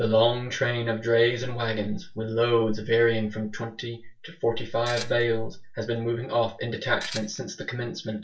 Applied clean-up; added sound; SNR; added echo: none; Tools; 11 dB; reverberation time 0.2 s.